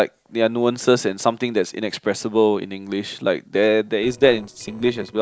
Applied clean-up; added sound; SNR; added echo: neural separator model SepFormer DNS4.